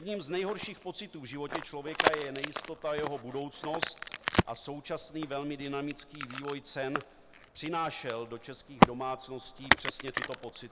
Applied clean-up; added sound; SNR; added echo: none; Crack; -4 dB; none.